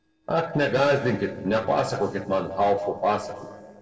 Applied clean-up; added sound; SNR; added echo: neural separator model SepFormer DNS4.